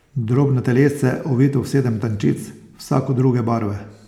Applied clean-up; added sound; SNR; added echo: none; none; none; none.